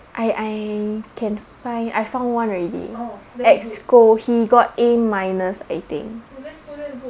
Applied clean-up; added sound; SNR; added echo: none; none; none; none.